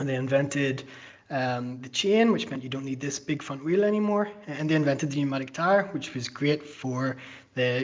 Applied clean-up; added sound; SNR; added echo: none; none; none; none.